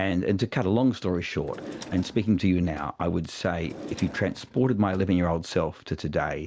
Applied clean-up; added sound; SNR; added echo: none; Drawer open or close; 18 dB; none.